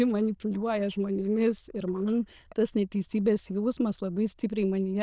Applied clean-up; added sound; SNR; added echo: neural diffusion model UNIVERSE++.